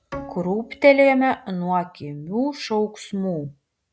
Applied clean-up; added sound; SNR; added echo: none; Bowed string instrument; 20 dB; none.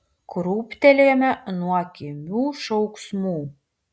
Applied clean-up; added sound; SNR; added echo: none; none; none; none.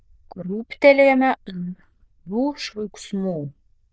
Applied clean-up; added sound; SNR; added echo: neural diffusion model UNIVERSE++.